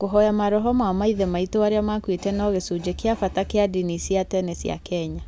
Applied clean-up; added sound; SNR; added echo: none; none; none; none.